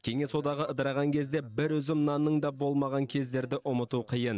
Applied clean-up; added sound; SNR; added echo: neural mask model DeepFilterNet 3.